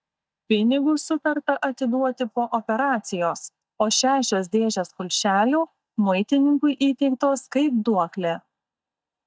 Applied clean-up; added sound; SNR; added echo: neural mask model DeepFilterNet 3.